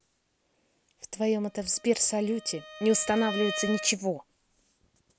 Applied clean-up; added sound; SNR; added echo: none; Bowed string instrument; 11 dB; none.